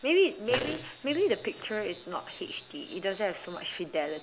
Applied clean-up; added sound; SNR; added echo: none; none; none; none.